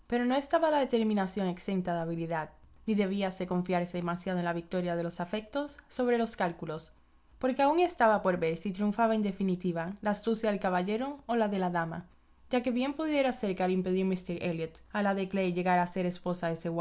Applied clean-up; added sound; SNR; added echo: none; none; none; none.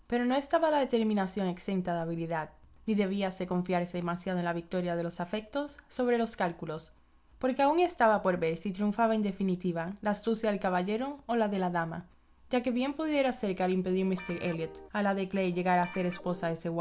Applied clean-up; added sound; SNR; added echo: none; Guitar; 17 dB; none.